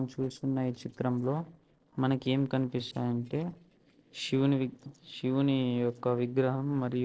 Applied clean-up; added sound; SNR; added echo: neural separator model SepFormer DNS4.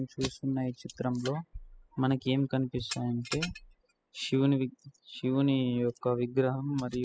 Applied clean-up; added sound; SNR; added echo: classical method spectral subtraction.